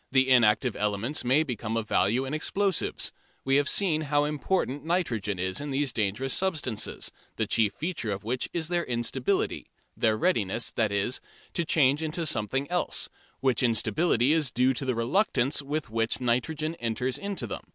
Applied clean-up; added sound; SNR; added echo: none; none; none; none.